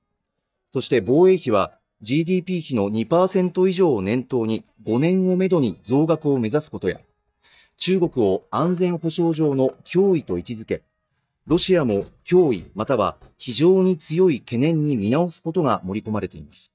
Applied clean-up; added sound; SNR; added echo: neural mask model DeepFilterNet 3.